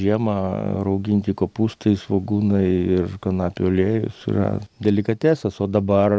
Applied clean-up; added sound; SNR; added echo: none; none; none; none.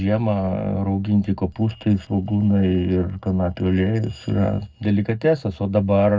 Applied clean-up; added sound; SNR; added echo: neural separator model SepFormer DNS4.